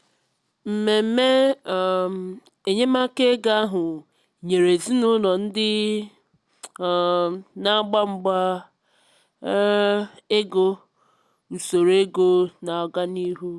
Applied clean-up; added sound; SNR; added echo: none; none; none; none.